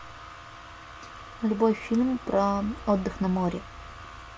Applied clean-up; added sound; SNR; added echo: none; none; none; none.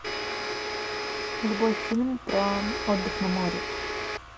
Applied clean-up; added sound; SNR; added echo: none; Domestic sounds, home sounds; 2 dB; none.